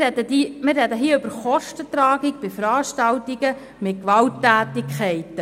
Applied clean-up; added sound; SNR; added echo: none; none; none; none.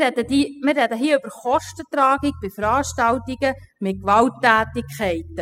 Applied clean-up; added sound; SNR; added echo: classical method spectral subtraction.